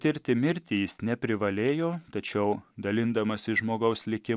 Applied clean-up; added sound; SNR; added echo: none; none; none; none.